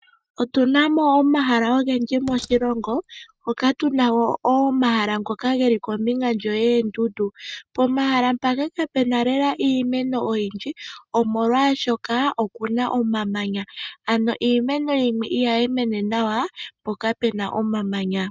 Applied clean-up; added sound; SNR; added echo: neural mask model RNNoise.